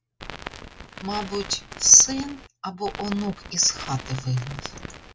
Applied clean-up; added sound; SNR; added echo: none; Crackle; 14 dB; none.